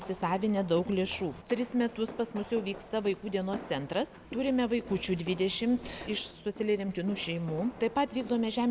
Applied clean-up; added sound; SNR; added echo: none; none; none; none.